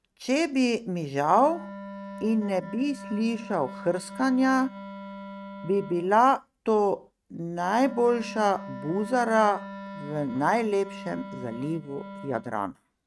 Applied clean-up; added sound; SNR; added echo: neural mask model RNNoise.